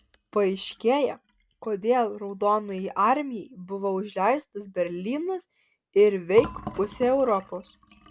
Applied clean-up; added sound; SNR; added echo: none; Fill (with liquid); 20 dB; none.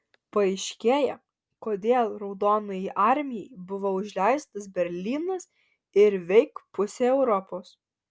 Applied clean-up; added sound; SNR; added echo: none; none; none; none.